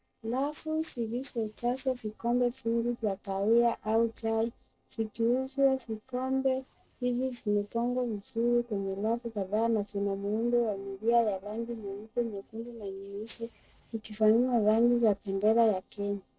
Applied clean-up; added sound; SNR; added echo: neural separator model SepFormer DNS4.